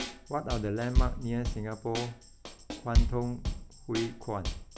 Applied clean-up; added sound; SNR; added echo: none; Bass drum / Snare drum / Drum kit; -3 dB; none.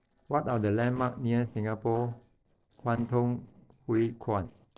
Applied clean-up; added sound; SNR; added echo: neural separator model SepFormer DNS4.